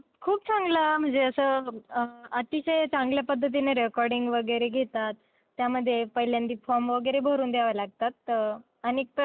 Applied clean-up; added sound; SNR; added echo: none; none; none; none.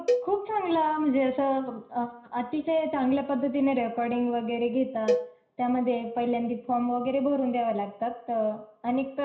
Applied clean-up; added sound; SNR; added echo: none; Cowbell; 6 dB; reverberation time 0.5 s.